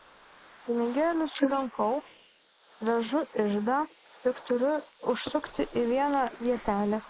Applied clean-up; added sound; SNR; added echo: neural mask model Resemble Enhance denoiser.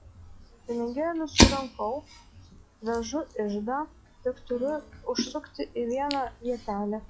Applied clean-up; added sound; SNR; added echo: classical method log-MMSE.